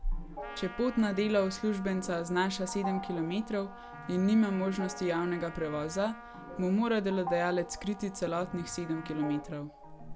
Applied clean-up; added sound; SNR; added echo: none; Organ + Trumpet; 13 dB; none.